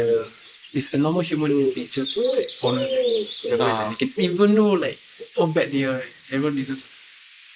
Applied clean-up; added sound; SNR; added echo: neural mask model Resemble Enhance denoiser.